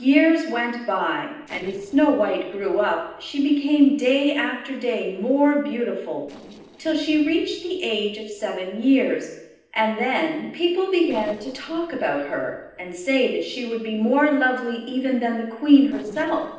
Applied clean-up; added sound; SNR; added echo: neural separator model SepFormer DNS4.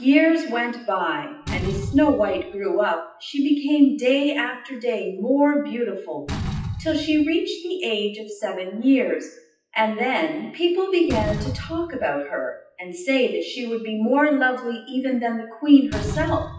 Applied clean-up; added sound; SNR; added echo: classical method WPE with log-MMSE.